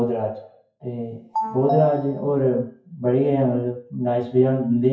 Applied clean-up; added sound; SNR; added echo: classical method WPE with log-MMSE.